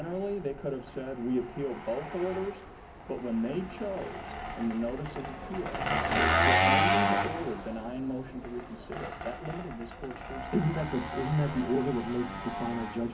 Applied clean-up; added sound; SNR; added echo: none; Engine; -1 dB; reverberation time 0.3 s.